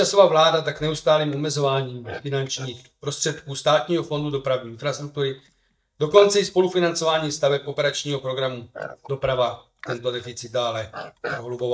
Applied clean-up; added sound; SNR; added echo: neural mask model DeepFilterNet 3.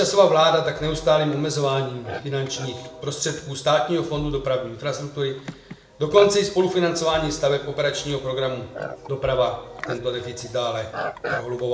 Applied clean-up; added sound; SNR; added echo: none; Livestock, farm animals, working animals; 15 dB; reverberation time 0.6 s.